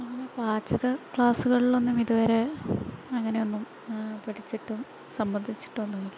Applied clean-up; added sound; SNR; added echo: none; none; none; none.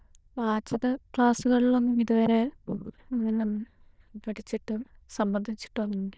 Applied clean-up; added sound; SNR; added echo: neural diffusion model UNIVERSE++.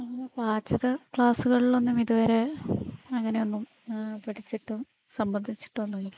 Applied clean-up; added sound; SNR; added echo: neural mask model Resemble Enhance denoiser.